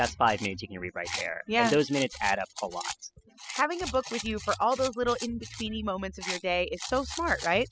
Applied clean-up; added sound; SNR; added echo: classical method spectral subtraction.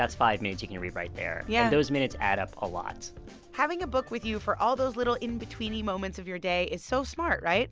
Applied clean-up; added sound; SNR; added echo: none; none; none; none.